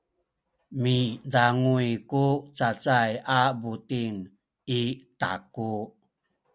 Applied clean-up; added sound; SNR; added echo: none; none; none; none.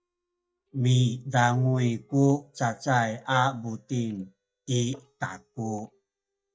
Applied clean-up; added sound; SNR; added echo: neural mask model DeepFilterNet 3.